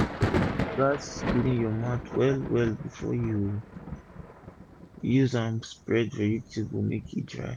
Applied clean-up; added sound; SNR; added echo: none; Thunder; 6 dB; none.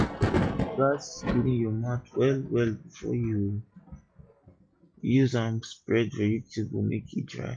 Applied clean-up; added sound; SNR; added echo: classical method log-MMSE.